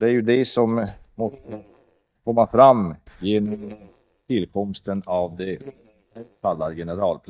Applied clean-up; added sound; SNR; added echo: neural mask model DeepFilterNet 3.